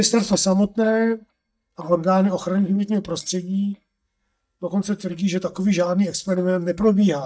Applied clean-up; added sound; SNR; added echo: neural mask model DeepFilterNet 3.